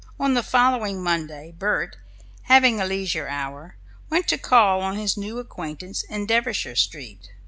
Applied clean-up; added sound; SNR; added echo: none; Mechanical fan; 19 dB; none.